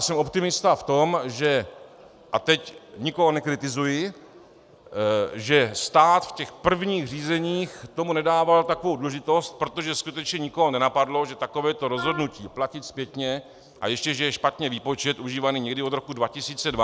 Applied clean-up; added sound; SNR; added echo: none; Wind instrument, woodwind instrument; 12 dB; none.